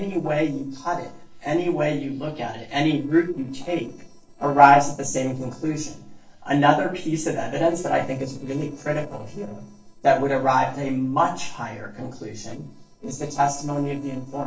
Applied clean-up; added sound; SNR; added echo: neural separator model SepFormer DNS4.